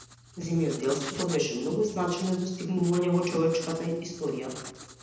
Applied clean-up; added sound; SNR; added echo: none; Writing; 15 dB; reverberation time 0.9 s.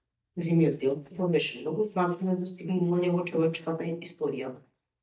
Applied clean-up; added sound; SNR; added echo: neural mask model DeepFilterNet 3.